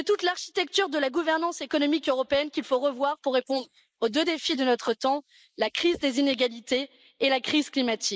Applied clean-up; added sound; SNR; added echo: neural mask model Resemble Enhance denoiser.